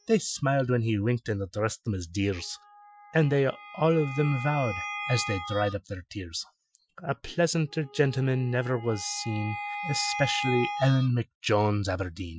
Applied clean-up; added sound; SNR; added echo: classical method Wiener filter.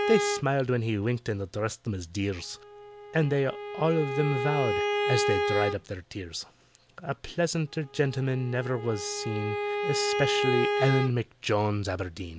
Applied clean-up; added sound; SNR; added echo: none; Bowed string instrument; 3 dB; none.